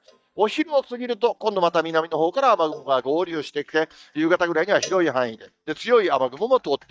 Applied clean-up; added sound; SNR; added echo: neural mask model DeepFilterNet 3.